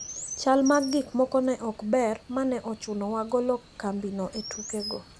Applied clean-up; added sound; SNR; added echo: none; Chirp, tweet; 15 dB; none.